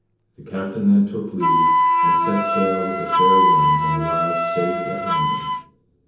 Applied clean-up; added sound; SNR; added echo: none; Wind instrument, woodwind instrument; -4 dB; reverberation time 0.9 s.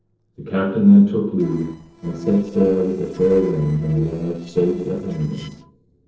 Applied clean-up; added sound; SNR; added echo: neural separator model SepFormer DNS4.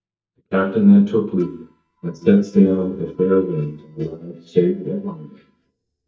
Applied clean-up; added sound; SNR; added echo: neural mask model DeepFilterNet 3.